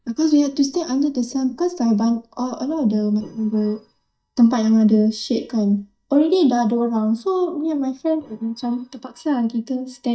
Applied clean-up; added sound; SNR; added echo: neural mask model DeepFilterNet 3.